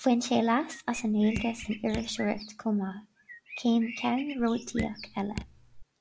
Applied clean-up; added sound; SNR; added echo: none; Bird + Drip; 12 dB; none.